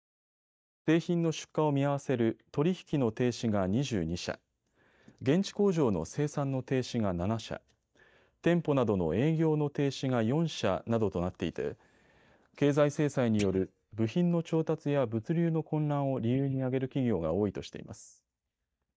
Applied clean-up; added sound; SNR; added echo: neural mask model DeepFilterNet 3.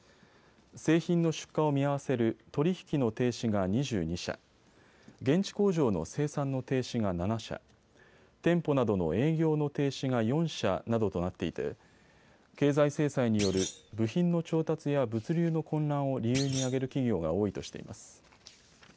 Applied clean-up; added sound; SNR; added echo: none; Thump, thud; 11 dB; none.